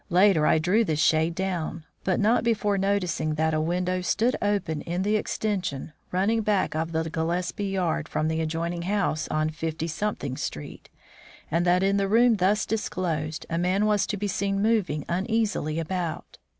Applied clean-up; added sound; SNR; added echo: none; none; none; none.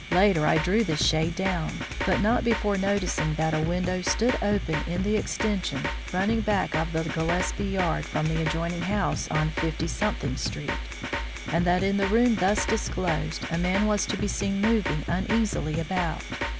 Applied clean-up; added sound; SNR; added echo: none; Drum kit; 5 dB; none.